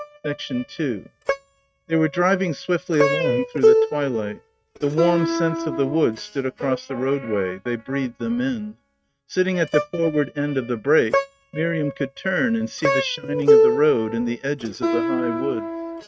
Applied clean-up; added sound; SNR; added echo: neural mask model RNNoise.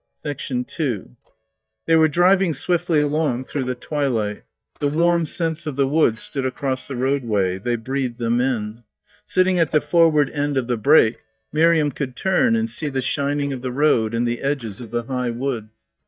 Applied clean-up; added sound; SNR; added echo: neural mask model DeepFilterNet 3.